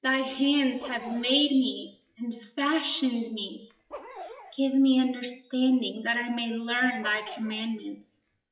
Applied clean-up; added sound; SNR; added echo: classical method WPE with log-MMSE.